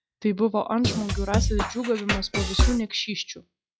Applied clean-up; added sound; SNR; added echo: classical method log-MMSE.